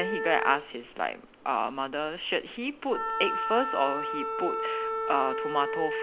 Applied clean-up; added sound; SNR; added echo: none; Wind instrument, woodwind instrument; 3 dB; none.